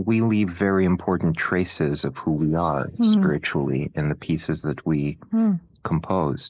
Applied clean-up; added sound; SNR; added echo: neural mask model Resemble Enhance denoiser.